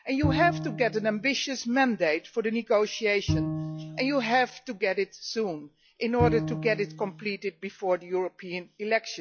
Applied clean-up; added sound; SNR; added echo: classical method log-MMSE.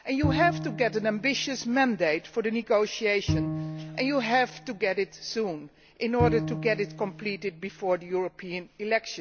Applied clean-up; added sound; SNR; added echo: none; Bowed string instrument; 7 dB; none.